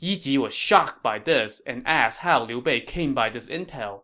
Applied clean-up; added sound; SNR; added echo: none; none; none; none.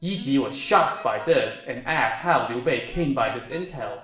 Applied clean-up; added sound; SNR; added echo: neural separator model SepFormer DNS4.